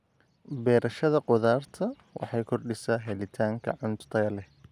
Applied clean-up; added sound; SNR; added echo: none; none; none; none.